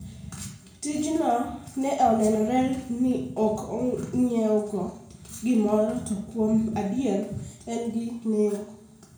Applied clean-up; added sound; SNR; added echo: none; none; none; reverberation time 0.6 s.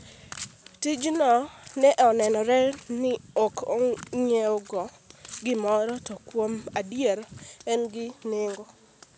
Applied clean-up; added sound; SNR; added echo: none; none; none; none.